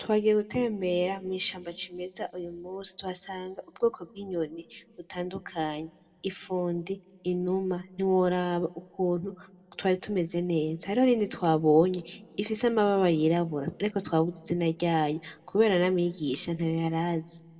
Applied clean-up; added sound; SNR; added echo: none; none; none; reverberation time 1.4 s.